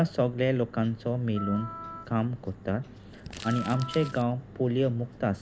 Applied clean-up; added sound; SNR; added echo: none; Wind instrument, woodwind instrument + Crumpling, crinkling; 14 dB; none.